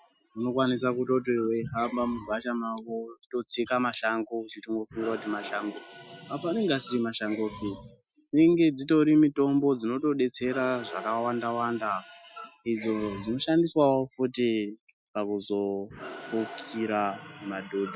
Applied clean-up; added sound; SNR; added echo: classical method Wiener filter.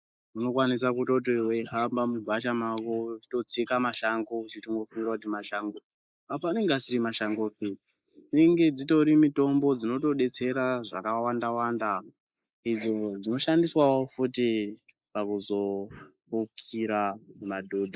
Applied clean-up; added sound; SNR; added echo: neural mask model Resemble Enhance denoiser.